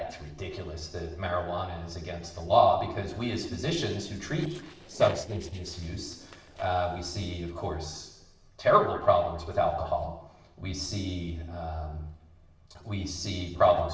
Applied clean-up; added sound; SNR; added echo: neural separator model SepFormer DNS4.